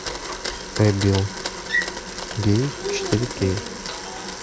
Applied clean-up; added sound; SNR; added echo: none; Domestic sounds, home sounds; 8 dB; none.